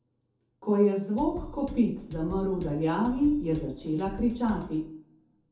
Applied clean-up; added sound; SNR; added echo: none; Drum kit; 13 dB; reverberation time 0.5 s.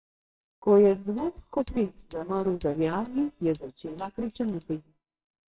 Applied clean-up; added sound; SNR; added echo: neural separator model SepFormer WHAMR!.